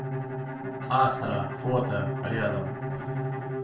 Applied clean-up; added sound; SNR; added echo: none; Bowed string instrument; 2 dB; reverberation time 0.3 s.